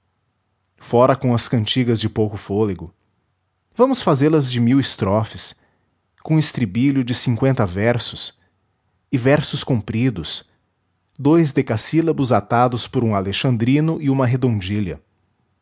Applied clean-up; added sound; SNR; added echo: none; none; none; none.